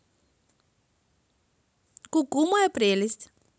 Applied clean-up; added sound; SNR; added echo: none; none; none; none.